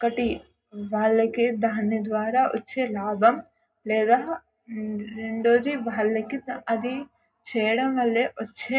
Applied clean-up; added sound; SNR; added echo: none; none; none; reverberation time 0.2 s.